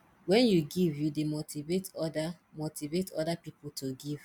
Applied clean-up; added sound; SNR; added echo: none; none; none; none.